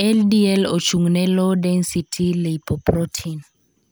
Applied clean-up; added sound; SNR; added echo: none; none; none; none.